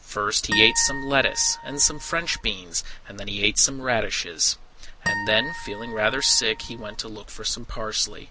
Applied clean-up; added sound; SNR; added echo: none; Harp; 8 dB; none.